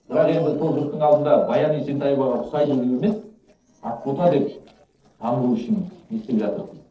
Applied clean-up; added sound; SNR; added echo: neural separator model SepFormer DNS4.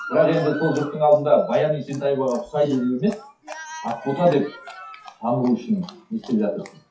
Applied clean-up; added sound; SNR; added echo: classical method WPE with log-MMSE.